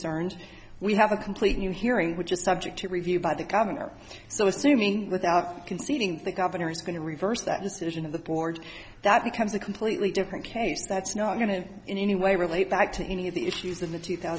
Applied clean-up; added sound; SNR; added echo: none; none; none; none.